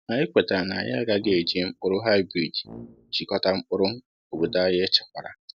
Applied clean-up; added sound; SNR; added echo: none; Brass instrument; 20 dB; none.